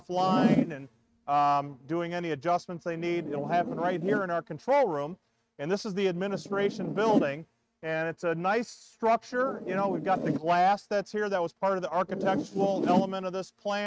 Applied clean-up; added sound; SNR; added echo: neural mask model RNNoise.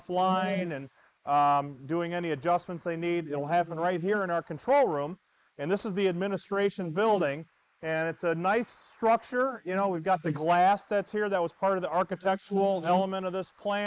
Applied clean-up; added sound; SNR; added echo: neural mask model Resemble Enhance denoiser.